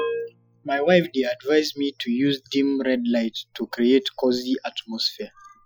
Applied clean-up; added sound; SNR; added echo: classical method Wiener filter.